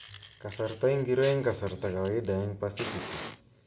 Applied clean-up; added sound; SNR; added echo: none; Fire; 14 dB; reverberation time 0.5 s.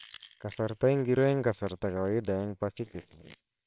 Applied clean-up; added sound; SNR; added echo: neural separator model SepFormer WHAMR!.